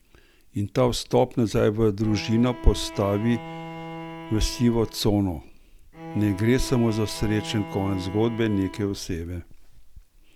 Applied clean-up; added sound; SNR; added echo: none; Bowed string instrument; 14 dB; none.